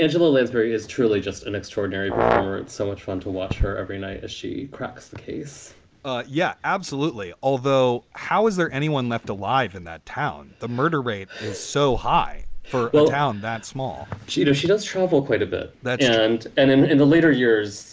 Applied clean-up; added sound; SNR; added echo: none; Brass instrument; 2 dB; none.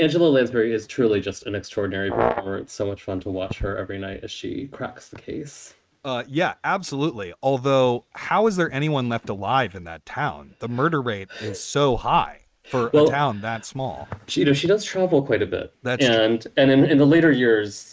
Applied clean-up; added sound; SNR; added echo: neural mask model RNNoise.